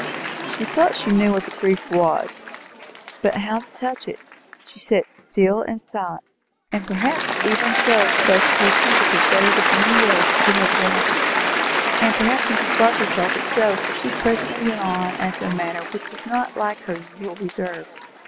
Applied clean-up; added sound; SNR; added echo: none; Applause / Cheering; 0 dB; none.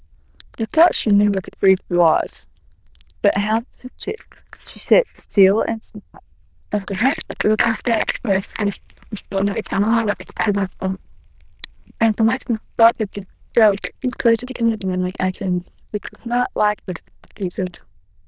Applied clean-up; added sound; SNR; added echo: neural diffusion model UNIVERSE++.